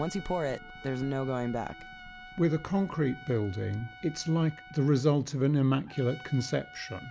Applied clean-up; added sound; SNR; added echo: none; Trumpet; 19 dB; none.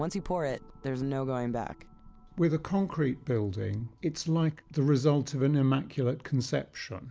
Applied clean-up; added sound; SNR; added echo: none; none; none; none.